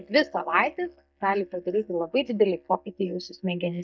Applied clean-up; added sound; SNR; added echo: neural mask model DeepFilterNet 3.